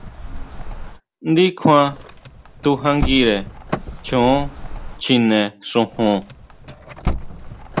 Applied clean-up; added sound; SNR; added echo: none; Car; 9 dB; none.